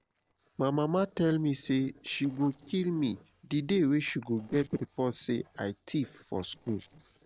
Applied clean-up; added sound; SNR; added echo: neural separator model SepFormer DNS4.